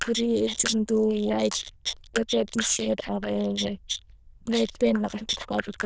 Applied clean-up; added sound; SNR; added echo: neural diffusion model UNIVERSE++.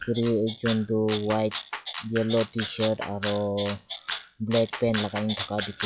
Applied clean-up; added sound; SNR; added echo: classical method log-MMSE.